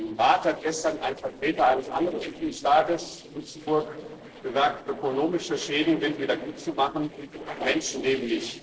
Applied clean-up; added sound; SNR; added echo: neural separator model SepFormer DNS4.